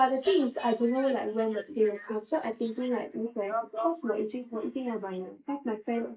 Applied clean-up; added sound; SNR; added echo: neural mask model Resemble Enhance denoiser.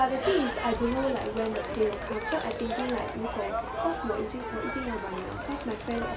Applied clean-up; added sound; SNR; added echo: none; Crowd; 4 dB; none.